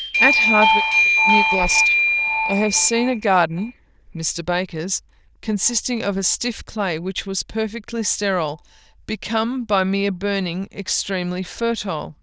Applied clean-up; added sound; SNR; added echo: neural diffusion model UNIVERSE++.